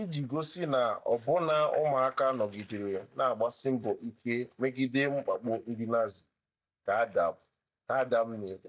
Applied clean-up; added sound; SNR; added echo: neural mask model DeepFilterNet 3.